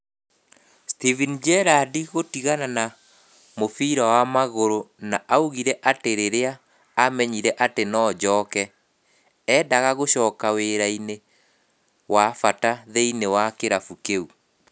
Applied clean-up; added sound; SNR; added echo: none; none; none; none.